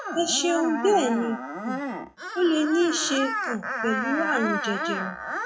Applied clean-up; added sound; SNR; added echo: classical method log-MMSE.